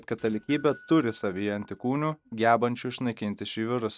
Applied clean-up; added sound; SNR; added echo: neural mask model RNNoise.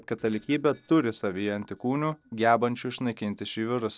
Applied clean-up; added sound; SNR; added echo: neural separator model SepFormer DNS4.